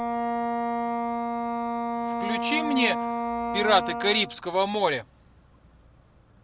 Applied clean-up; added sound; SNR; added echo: none; Wind instrument, woodwind instrument; 1 dB; none.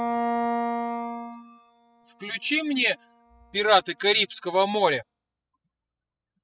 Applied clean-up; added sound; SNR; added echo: classical method spectral subtraction.